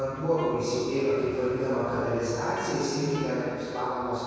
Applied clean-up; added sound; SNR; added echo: none; Wind instrument, woodwind instrument; 14 dB; reverberation time 2.2 s.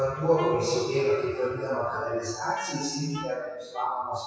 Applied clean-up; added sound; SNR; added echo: classical method WPE with log-MMSE.